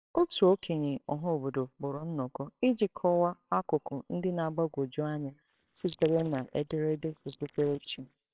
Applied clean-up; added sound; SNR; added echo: neural separator model SepFormer WHAMR!.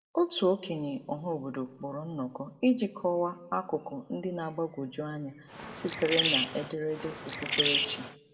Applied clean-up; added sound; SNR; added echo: none; Bird; 0 dB; reverberation time 0.9 s.